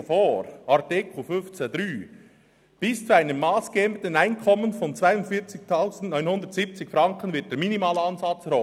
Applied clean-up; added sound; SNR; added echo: none; none; none; none.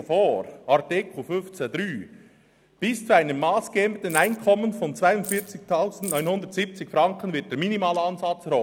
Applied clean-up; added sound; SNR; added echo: none; Keys jangling; 12 dB; none.